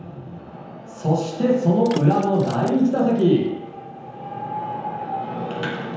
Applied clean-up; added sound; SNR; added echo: none; Water / Splash, splatter; 16 dB; reverberation time 0.9 s.